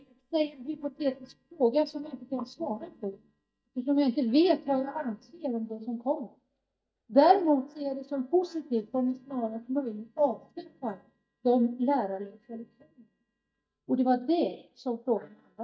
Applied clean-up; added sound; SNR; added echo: neural mask model DeepFilterNet 3.